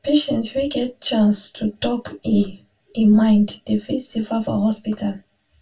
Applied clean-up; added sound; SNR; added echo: none; none; none; reverberation time 0.1 s.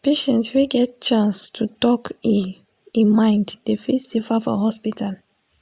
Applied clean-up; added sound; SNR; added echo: none; none; none; none.